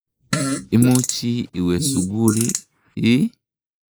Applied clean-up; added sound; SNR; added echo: neural mask model Resemble Enhance denoiser.